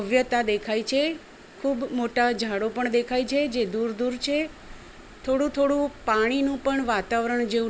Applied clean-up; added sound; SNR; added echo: none; none; none; none.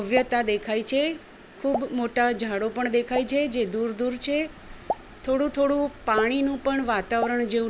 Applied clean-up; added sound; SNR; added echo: none; Explosion; 13 dB; none.